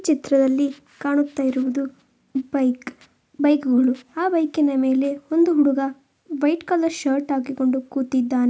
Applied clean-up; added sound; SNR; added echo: none; none; none; none.